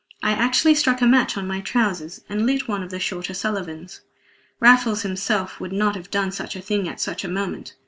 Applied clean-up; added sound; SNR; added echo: none; none; none; none.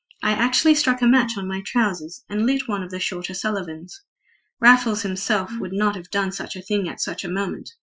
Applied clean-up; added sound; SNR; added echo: classical method Wiener filter.